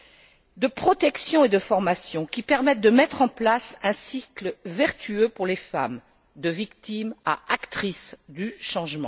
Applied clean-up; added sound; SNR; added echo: none; none; none; none.